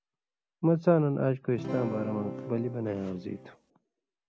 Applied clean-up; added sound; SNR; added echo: none; Acoustic guitar / Strum; 9 dB; none.